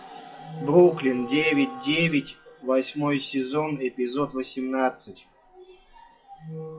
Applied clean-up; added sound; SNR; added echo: classical method WPE with log-MMSE.